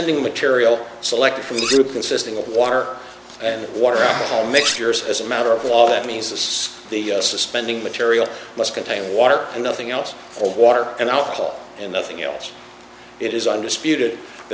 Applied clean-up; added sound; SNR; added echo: none; Cutlery, silverware; 9 dB; none.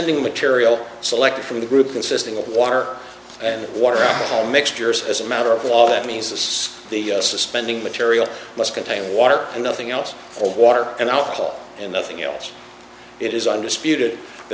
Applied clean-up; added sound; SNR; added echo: none; none; none; none.